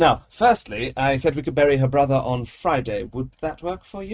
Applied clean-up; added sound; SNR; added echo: neural mask model RNNoise.